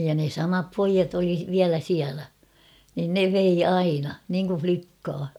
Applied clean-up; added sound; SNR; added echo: none; none; none; none.